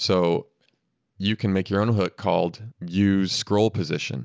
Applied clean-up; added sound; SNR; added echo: none; none; none; none.